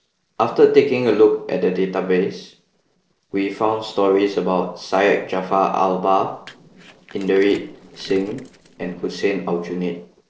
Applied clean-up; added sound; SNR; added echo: neural separator model SepFormer DNS4.